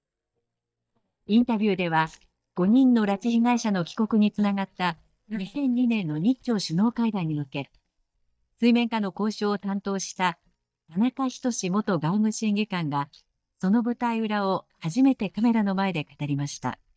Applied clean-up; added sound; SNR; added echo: neural mask model DeepFilterNet 3.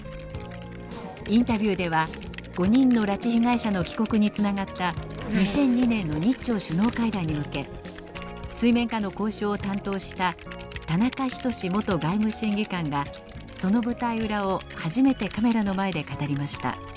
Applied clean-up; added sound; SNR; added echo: none; Typing + Race car, auto racing / Accelerating, revving, vroom; 13 dB; none.